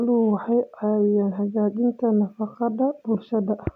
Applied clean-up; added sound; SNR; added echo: none; none; none; none.